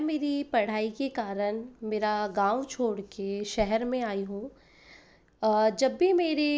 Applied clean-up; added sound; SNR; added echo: none; none; none; none.